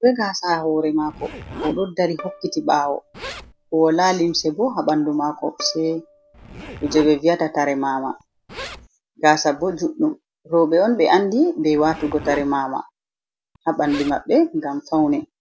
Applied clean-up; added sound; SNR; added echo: none; Bowed string instrument + Zipper (clothing); 18 dB; none.